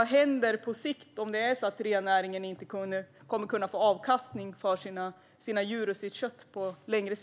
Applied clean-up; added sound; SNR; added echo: none; none; none; none.